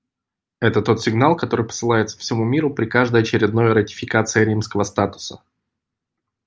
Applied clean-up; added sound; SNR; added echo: none; none; none; none.